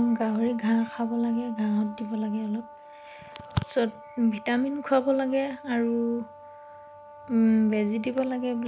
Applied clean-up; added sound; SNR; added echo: none; Brass instrument; 18 dB; none.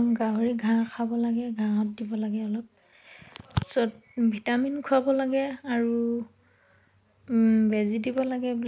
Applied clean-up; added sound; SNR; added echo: none; none; none; none.